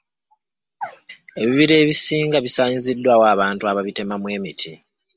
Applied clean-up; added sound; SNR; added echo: none; none; none; none.